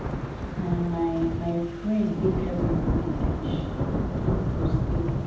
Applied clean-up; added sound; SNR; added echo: none; Thunder / Rain; -2 dB; reverberation time 0.8 s.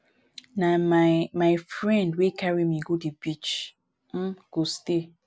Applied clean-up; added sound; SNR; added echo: none; none; none; none.